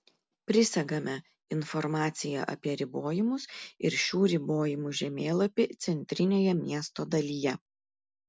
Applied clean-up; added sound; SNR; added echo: none; none; none; none.